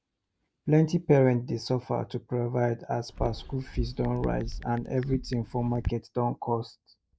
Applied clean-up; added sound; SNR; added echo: neural mask model DeepFilterNet 3.